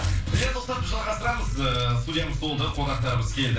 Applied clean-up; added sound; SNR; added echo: neural separator model SepFormer DNS4.